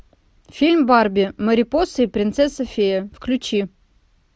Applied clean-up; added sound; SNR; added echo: none; none; none; none.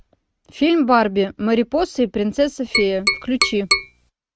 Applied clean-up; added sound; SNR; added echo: neural mask model RNNoise.